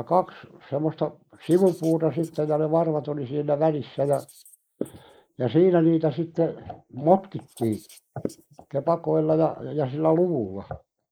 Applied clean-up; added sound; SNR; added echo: neural mask model Resemble Enhance denoiser.